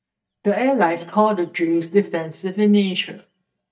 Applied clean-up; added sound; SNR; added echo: neural mask model DeepFilterNet 3.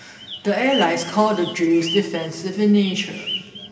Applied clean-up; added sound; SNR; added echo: none; Bird; 12 dB; reverberation time 2.0 s.